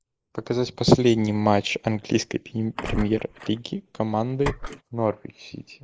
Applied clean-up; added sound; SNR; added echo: neural mask model Resemble Enhance denoiser.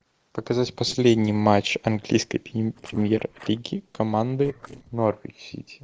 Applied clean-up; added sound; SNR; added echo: neural separator model SepFormer DNS4.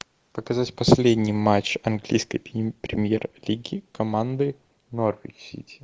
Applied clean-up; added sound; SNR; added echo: none; none; none; none.